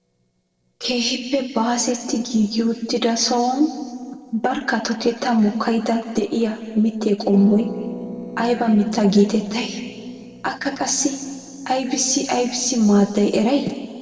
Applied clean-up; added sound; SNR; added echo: neural separator model SepFormer DNS4.